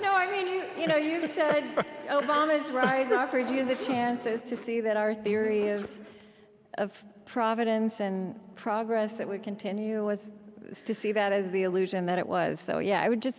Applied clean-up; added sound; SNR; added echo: none; Zipper (clothing); 16 dB; none.